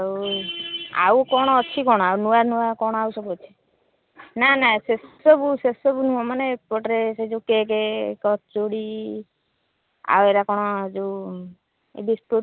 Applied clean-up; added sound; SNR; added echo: none; none; none; none.